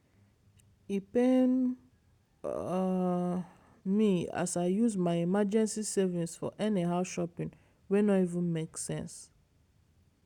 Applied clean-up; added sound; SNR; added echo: none; none; none; none.